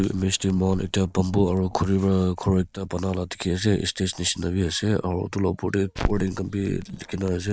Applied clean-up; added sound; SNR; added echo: neural mask model RNNoise.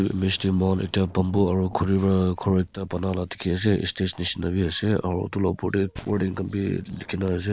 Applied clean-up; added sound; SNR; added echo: neural separator model SepFormer DNS4.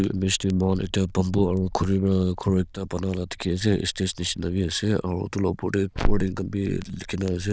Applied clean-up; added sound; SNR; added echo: neural diffusion model UNIVERSE++.